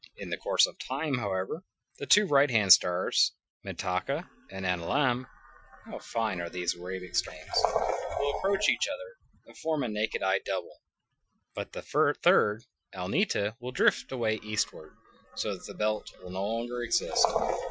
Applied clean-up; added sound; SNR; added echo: classical method Wiener filter.